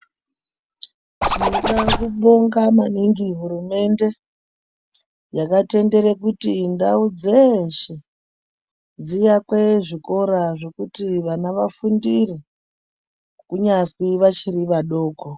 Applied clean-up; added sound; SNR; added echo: none; Zipper (clothing); 2 dB; none.